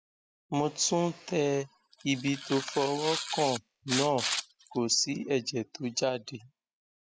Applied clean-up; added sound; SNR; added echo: classical method spectral subtraction.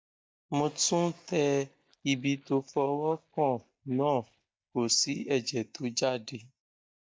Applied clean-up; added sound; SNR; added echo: neural mask model DeepFilterNet 3.